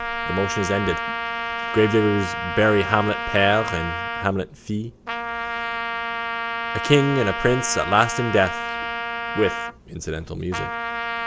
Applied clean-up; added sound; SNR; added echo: none; Trumpet; 4 dB; none.